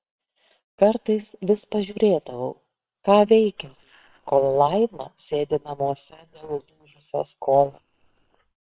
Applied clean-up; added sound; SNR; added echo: neural separator model SepFormer WHAM!.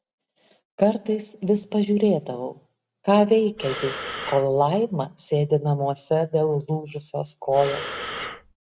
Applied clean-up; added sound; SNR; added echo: none; Breathing; 9 dB; none.